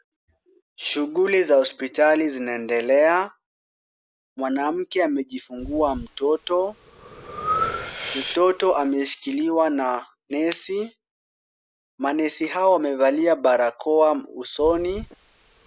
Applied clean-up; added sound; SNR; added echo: none; Breathing; 14 dB; none.